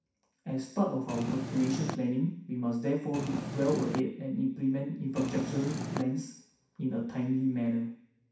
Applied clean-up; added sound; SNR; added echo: none; Purr; 4 dB; reverberation time 0.6 s.